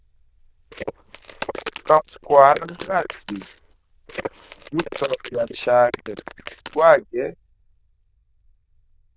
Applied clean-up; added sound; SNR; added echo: neural diffusion model UNIVERSE++.